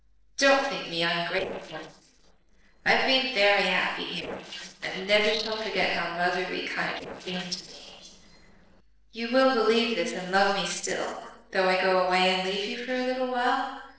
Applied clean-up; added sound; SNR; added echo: neural separator model SepFormer DNS4.